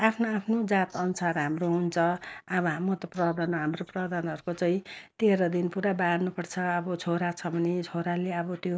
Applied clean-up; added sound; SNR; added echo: neural mask model Resemble Enhance denoiser.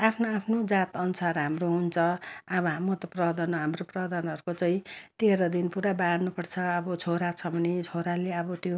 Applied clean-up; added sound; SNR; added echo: none; none; none; none.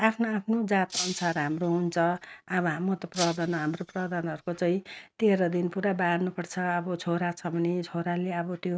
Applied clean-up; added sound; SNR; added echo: neural mask model RNNoise.